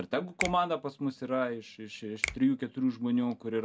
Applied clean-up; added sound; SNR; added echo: none; Finger snapping; 10 dB; none.